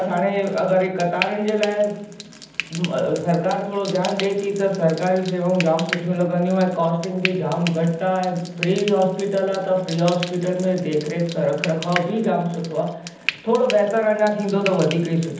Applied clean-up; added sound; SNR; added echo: none; Frying (food); 13 dB; reverberation time 0.8 s.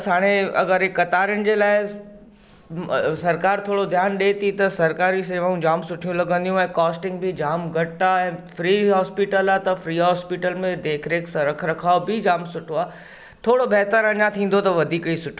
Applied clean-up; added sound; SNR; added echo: none; none; none; none.